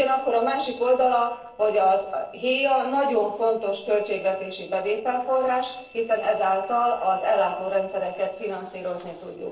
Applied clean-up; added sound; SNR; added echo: neural separator model SepFormer DNS4.